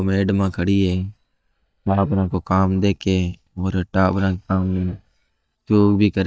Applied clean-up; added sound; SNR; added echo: neural mask model DeepFilterNet 3.